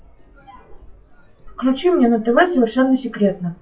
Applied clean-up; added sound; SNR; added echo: classical method WPE with log-MMSE.